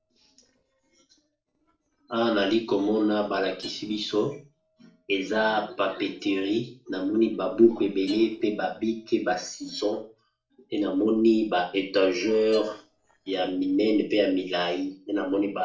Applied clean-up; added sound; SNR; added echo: neural separator model SepFormer DNS4.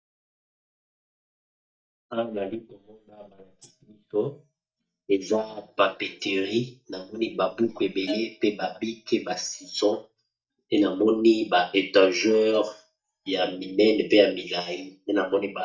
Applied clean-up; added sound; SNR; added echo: neural mask model DeepFilterNet 3.